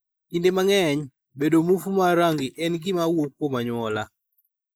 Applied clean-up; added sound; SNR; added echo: neural mask model Resemble Enhance denoiser.